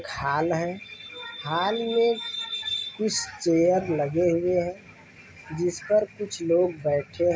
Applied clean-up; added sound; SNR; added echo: none; none; none; none.